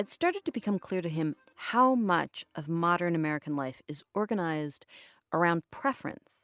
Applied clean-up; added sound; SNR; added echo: none; none; none; none.